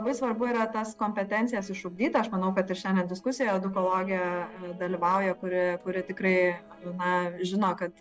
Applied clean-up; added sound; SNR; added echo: neural separator model SepFormer DNS4.